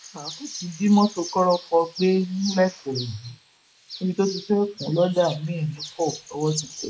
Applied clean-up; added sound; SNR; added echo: neural mask model Resemble Enhance denoiser.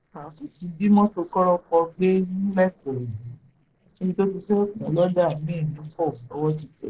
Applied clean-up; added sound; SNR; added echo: neural separator model SepFormer DNS4.